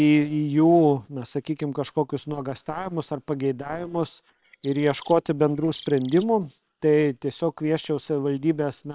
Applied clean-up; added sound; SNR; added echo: neural separator model SepFormer WHAM!.